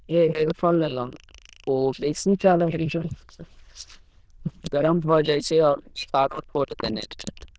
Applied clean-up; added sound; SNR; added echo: neural diffusion model UNIVERSE++.